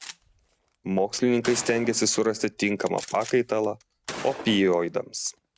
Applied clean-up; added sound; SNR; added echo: none; Gunshot, gunfire; 16 dB; none.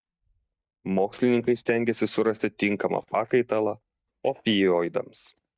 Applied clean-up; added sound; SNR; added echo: neural mask model DeepFilterNet 3.